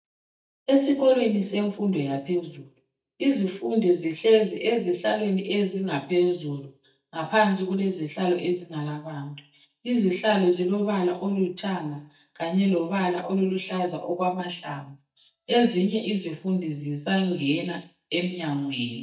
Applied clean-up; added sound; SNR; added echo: neural mask model DeepFilterNet 3.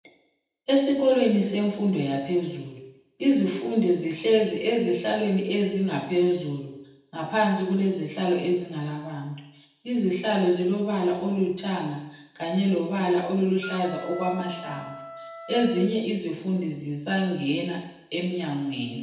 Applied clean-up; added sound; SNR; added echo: none; Wind instrument, woodwind instrument; 15 dB; reverberation time 0.9 s.